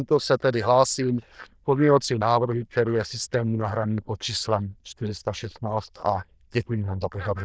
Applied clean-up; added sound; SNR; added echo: neural diffusion model UNIVERSE++.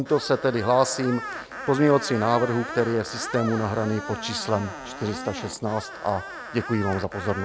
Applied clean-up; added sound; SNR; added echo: none; Screech; 10 dB; none.